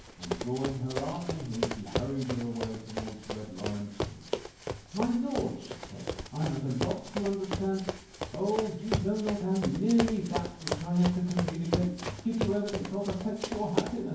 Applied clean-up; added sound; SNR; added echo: none; Run; 4 dB; reverberation time 0.9 s.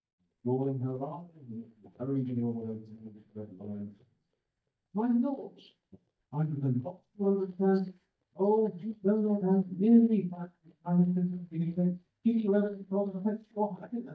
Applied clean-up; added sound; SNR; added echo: neural mask model DeepFilterNet 3.